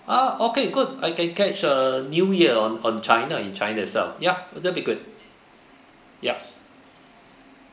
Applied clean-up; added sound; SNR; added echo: none; none; none; none.